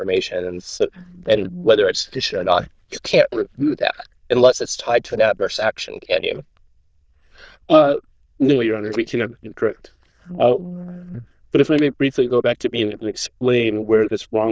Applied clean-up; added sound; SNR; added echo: neural diffusion model UNIVERSE++.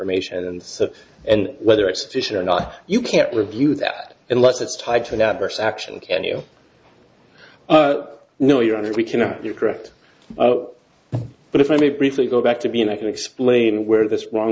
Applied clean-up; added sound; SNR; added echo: none; none; none; none.